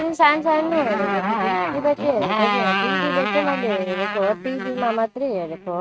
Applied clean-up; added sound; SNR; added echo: neural mask model RNNoise.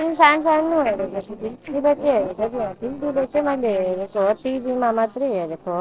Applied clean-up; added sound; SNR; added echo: neural separator model SepFormer DNS4.